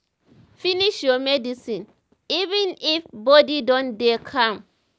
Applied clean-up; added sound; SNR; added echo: none; none; none; none.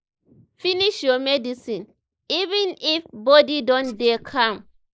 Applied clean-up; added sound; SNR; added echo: neural mask model Resemble Enhance denoiser.